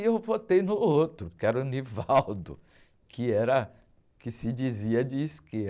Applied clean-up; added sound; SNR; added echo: none; none; none; none.